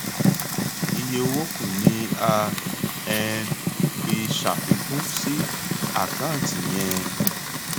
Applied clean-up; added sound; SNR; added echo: none; Fire; -3 dB; none.